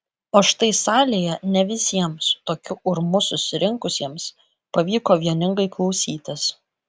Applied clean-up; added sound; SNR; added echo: none; none; none; none.